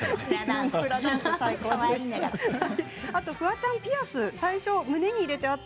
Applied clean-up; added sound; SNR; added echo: none; none; none; none.